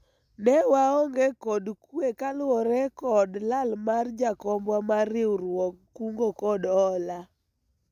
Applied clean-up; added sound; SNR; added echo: none; none; none; none.